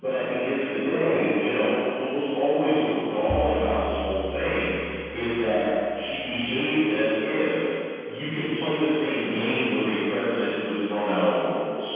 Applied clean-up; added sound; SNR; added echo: none; Bowed string instrument; 12 dB; reverberation time 2.2 s.